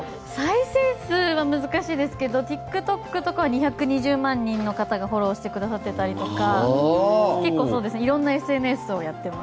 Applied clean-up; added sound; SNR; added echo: none; none; none; none.